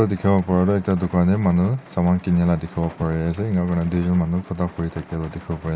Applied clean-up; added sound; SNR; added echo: none; none; none; none.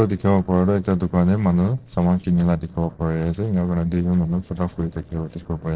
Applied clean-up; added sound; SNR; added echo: neural separator model SepFormer DNS4.